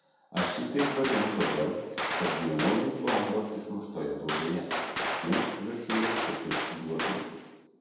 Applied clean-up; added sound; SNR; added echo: none; Gunshot, gunfire; 2 dB; reverberation time 1.1 s.